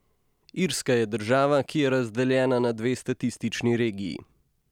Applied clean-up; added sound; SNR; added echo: none; none; none; none.